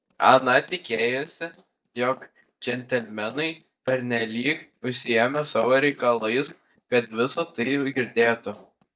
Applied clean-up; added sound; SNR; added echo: neural mask model DeepFilterNet 3.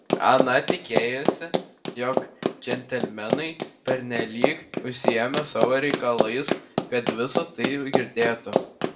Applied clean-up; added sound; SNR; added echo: none; Run; 1 dB; reverberation time 0.4 s.